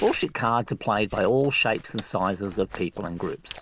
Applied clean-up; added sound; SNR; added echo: none; Chewing, mastication; 18 dB; none.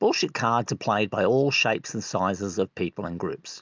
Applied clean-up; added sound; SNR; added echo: none; none; none; none.